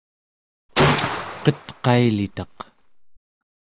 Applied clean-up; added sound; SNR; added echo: none; Gunshot, gunfire; 0 dB; none.